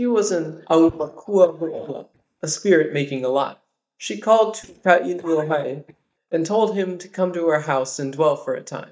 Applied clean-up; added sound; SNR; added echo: neural mask model DeepFilterNet 3.